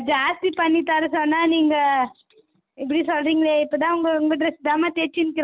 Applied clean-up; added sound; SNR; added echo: none; none; none; none.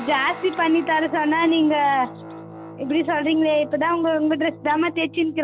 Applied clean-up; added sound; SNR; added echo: none; Guitar; 16 dB; none.